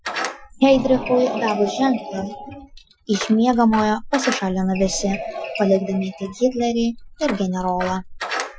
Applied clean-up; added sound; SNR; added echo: classical method Wiener filter.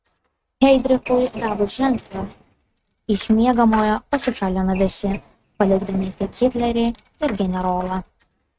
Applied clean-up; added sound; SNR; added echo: neural mask model RNNoise.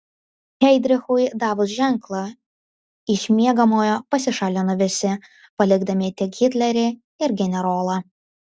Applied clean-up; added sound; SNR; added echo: none; none; none; none.